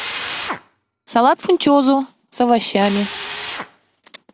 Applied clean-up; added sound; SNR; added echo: none; Drill; 11 dB; none.